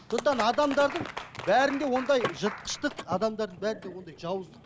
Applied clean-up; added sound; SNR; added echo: none; Mechanisms / Car; 15 dB; none.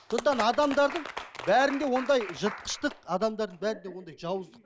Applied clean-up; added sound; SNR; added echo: none; none; none; none.